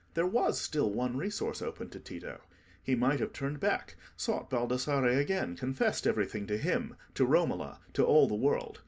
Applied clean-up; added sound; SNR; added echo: none; none; none; none.